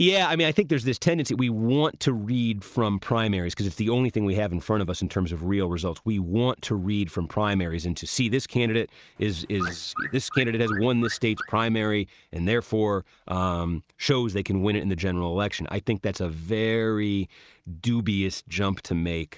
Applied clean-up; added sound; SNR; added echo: neural mask model RNNoise.